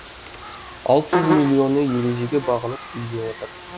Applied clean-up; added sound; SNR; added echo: none; Buzz; 8 dB; none.